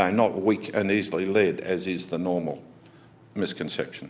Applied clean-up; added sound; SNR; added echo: none; none; none; none.